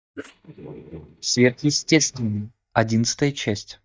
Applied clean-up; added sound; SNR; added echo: neural mask model DeepFilterNet 3.